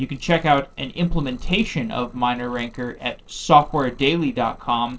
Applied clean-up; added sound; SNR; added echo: neural separator model SepFormer DNS4.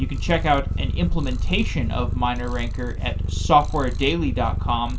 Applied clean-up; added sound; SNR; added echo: none; Purr; 1 dB; reverberation time 0.2 s.